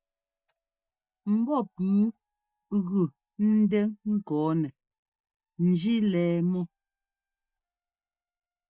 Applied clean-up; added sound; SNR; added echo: neural mask model DeepFilterNet 3.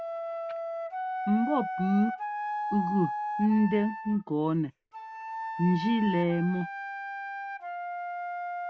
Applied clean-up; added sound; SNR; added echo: none; Wind instrument, woodwind instrument; 5 dB; none.